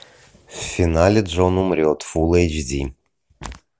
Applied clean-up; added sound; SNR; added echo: none; none; none; none.